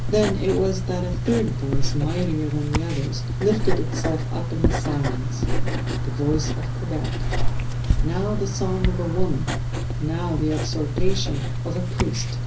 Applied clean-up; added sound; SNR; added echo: none; Writing; -4 dB; reverberation time 0.5 s.